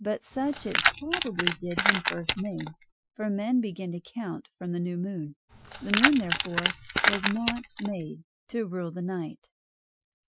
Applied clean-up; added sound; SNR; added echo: classical method Wiener filter.